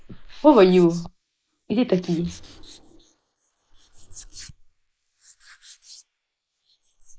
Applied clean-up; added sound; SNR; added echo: neural mask model Resemble Enhance denoiser.